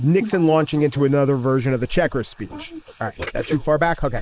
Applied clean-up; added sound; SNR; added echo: neural mask model Resemble Enhance denoiser.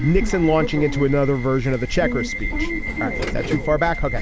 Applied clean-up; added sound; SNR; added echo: none; Subway, metro, underground / Alarm + Wind; 3 dB; none.